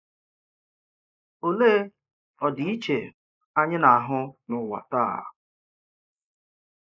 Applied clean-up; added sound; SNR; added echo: neural mask model Resemble Enhance denoiser.